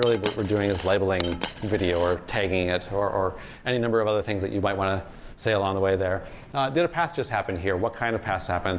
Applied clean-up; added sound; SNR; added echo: none; Coin (dropping); 11 dB; none.